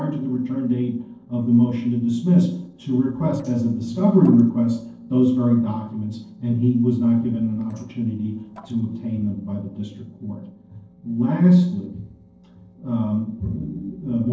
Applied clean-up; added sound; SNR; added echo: neural separator model SepFormer DNS4.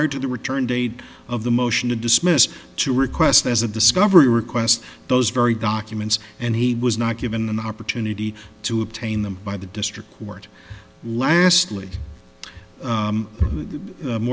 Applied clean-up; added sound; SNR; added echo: none; none; none; none.